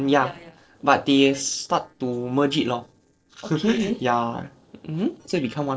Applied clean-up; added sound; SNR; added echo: neural separator model SepFormer DNS4.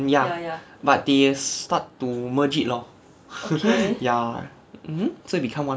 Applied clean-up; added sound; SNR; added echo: none; none; none; none.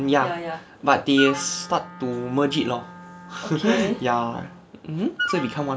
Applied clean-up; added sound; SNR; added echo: none; Wind instrument, woodwind instrument; 11 dB; none.